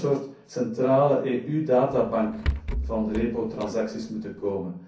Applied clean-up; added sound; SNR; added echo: none; Rattle / Breathing; 8 dB; reverberation time 0.6 s.